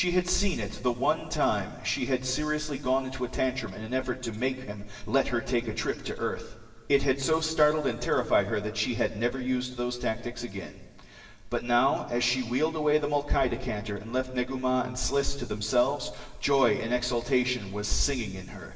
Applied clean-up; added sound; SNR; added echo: none; none; none; reverberation time 2.9 s.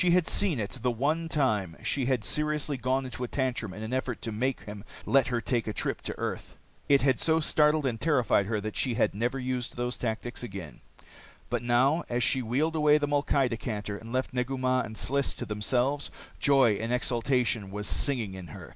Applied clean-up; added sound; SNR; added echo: none; none; none; none.